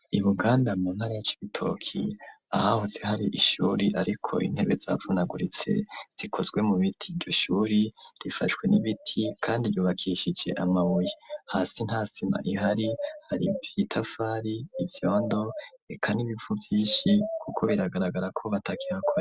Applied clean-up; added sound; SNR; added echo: none; none; none; none.